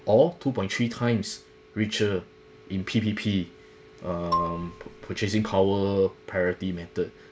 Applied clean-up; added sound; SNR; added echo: none; Marimba, xylophone; 7 dB; none.